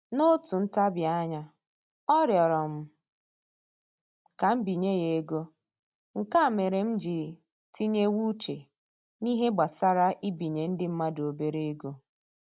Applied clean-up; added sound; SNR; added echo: none; none; none; none.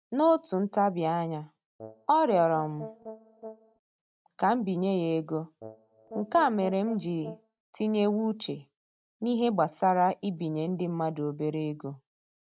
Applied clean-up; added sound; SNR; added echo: neural mask model RNNoise.